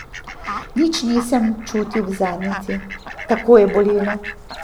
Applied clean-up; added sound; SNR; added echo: none; Fowl; 13 dB; none.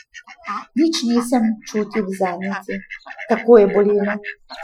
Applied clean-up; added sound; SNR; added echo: classical method Wiener filter.